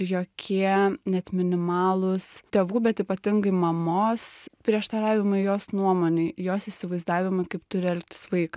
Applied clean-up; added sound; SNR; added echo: none; none; none; none.